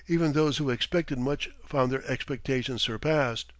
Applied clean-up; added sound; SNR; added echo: none; none; none; none.